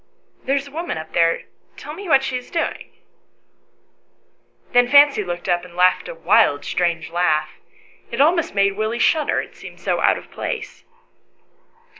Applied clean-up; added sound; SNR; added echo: none; none; none; none.